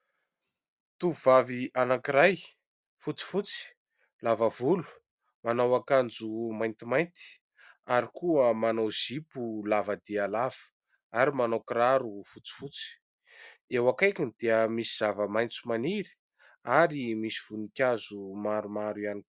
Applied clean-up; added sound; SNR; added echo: none; none; none; none.